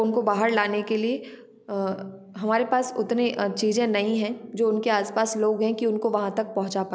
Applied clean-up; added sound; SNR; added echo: none; none; none; none.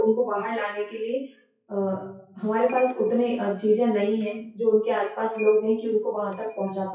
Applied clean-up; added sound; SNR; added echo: classical method WPE with log-MMSE.